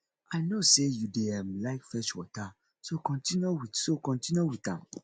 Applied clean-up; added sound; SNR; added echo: none; none; none; none.